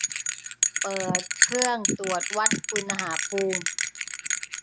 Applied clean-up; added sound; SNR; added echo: none; Bell; -3 dB; none.